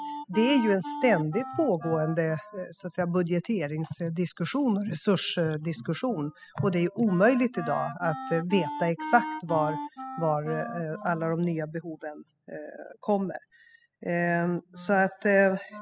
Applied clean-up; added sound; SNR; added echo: classical method spectral subtraction.